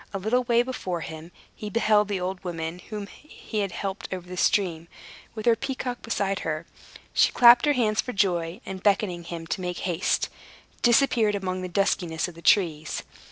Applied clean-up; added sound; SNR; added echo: none; none; none; none.